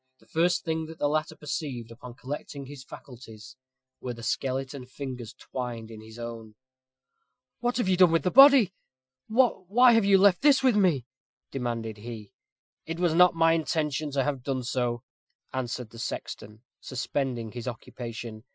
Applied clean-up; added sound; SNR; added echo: classical method Wiener filter.